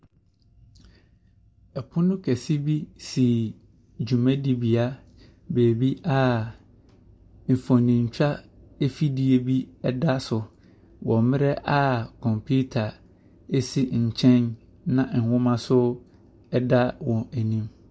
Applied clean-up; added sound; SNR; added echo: none; none; none; none.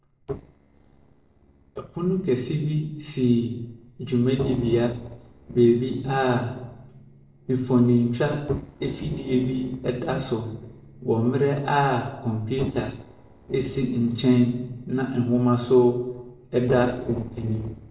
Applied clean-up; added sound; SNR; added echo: neural separator model SepFormer DNS4.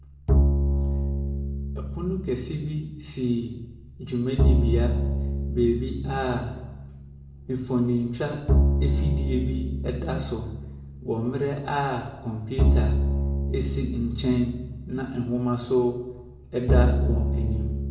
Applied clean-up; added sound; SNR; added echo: none; Bowed string instrument; -3 dB; reverberation time 0.9 s.